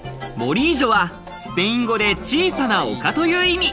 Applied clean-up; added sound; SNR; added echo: none; none; none; none.